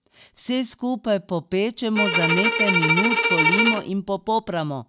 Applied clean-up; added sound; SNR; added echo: none; Bowed string instrument; -2 dB; none.